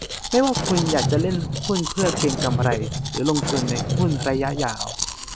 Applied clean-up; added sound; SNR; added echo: none; Fireworks + Domestic sounds, home sounds; 2 dB; none.